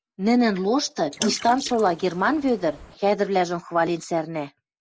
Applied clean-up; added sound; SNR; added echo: neural mask model Resemble Enhance denoiser.